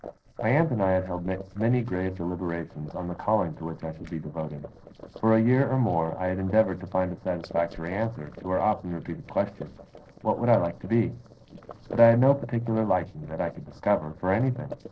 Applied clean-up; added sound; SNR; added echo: neural separator model SepFormer DNS4.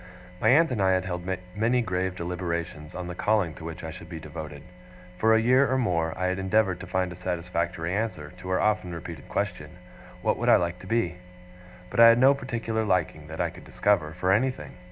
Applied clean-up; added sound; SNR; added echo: none; none; none; none.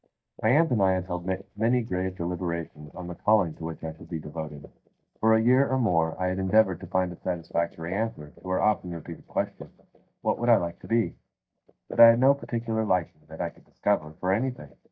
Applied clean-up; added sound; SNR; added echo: neural mask model DeepFilterNet 3.